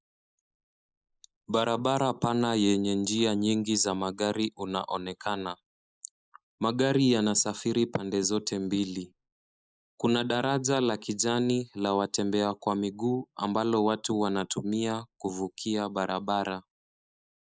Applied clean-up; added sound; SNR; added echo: neural mask model Resemble Enhance denoiser.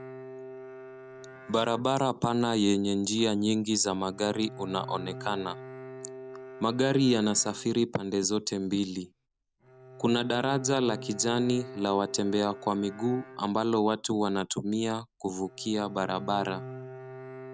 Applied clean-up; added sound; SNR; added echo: none; Bowed string instrument; 16 dB; none.